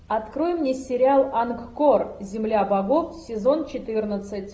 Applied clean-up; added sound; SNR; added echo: none; none; none; none.